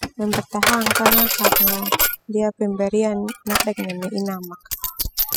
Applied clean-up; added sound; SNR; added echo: classical method spectral subtraction.